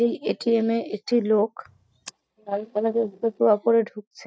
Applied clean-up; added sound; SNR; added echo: neural mask model DeepFilterNet 3.